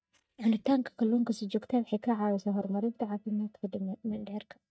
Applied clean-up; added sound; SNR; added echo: neural mask model DeepFilterNet 3.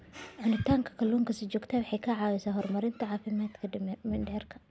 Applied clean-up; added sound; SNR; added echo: none; none; none; none.